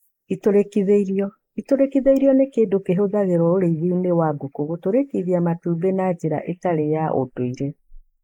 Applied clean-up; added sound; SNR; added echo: neural mask model Resemble Enhance denoiser.